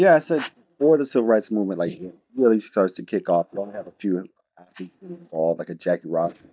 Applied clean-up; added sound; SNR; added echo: neural mask model DeepFilterNet 3.